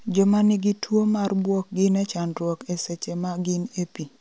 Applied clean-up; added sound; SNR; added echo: none; none; none; none.